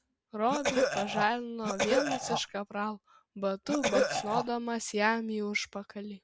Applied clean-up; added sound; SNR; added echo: none; Cough; -2 dB; none.